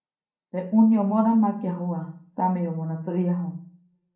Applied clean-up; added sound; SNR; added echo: none; none; none; reverberation time 0.6 s.